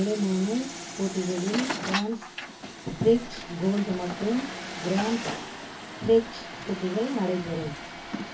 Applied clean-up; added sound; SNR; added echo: none; Truck; 8 dB; reverberation time 0.3 s.